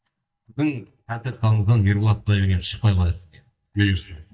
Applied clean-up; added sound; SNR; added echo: neural mask model DeepFilterNet 3.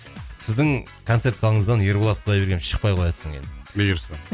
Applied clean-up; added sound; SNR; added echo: none; none; none; none.